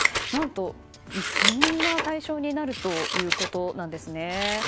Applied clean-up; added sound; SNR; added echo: none; Scissors; -1 dB; none.